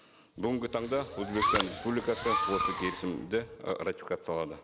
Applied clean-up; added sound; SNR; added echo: none; Fireworks; -1 dB; none.